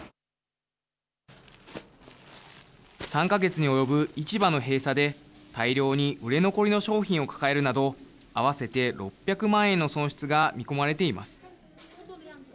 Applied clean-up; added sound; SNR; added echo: none; none; none; none.